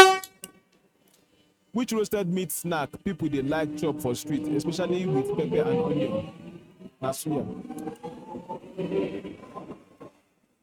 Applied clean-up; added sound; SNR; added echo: neural mask model RNNoise.